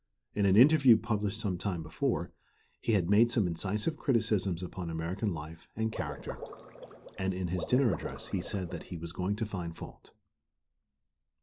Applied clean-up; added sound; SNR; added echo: neural separator model SepFormer DNS4.